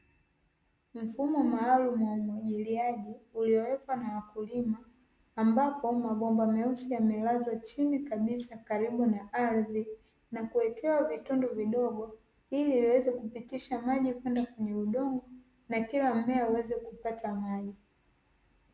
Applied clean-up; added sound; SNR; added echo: none; none; none; none.